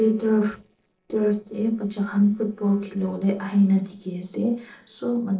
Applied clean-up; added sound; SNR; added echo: neural separator model SepFormer DNS4.